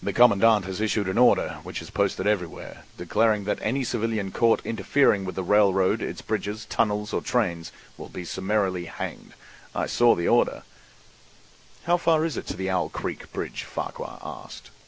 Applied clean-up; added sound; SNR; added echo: none; none; none; none.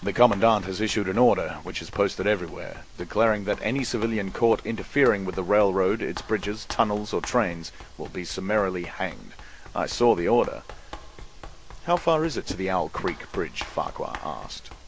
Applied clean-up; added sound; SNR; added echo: none; Run; 15 dB; none.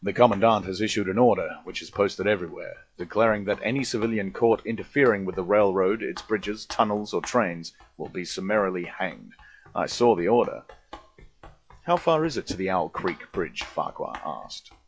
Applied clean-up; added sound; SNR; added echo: classical method log-MMSE.